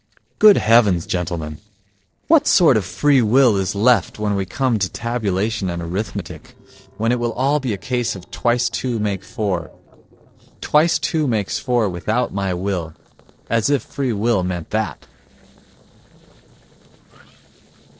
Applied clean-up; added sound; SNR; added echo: neural separator model SepFormer DNS4.